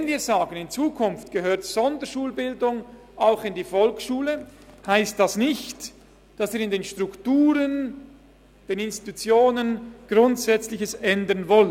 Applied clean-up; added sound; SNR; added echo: none; none; none; none.